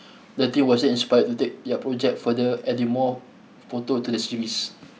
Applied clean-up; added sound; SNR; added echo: none; none; none; none.